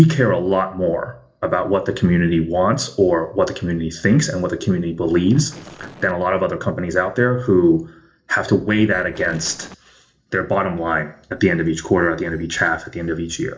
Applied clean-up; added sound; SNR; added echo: neural separator model SepFormer DNS4.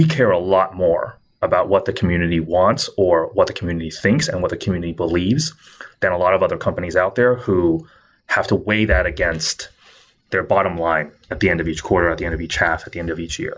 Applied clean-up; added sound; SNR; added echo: none; none; none; none.